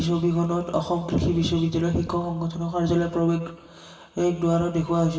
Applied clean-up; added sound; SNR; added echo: none; none; none; reverberation time 1.2 s.